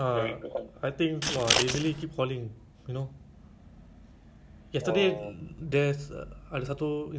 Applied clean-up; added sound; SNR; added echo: none; Scissors; -3 dB; none.